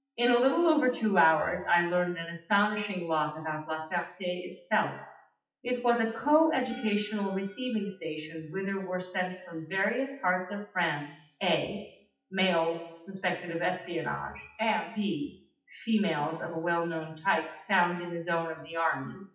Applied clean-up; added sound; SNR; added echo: classical method WPE with log-MMSE.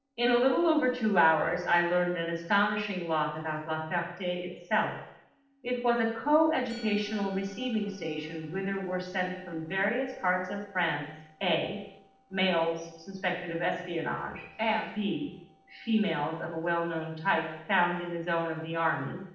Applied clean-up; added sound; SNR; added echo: neural separator model SepFormer DNS4.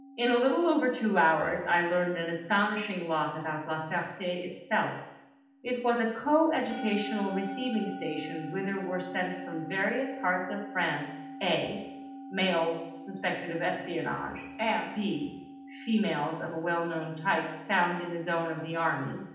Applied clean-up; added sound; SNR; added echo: none; Musical instrument; 14 dB; reverberation time 0.8 s.